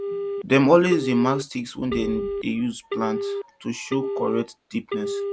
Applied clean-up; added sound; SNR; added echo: none; Telephone; 6 dB; none.